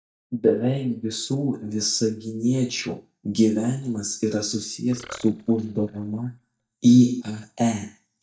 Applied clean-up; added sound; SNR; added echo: neural mask model DeepFilterNet 3.